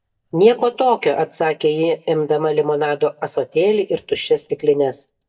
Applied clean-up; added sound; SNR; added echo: neural mask model DeepFilterNet 3.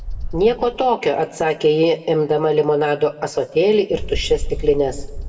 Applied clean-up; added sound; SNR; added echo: none; Bird; 11 dB; reverberation time 0.8 s.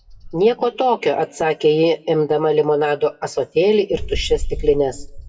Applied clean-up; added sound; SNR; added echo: classical method WPE with log-MMSE.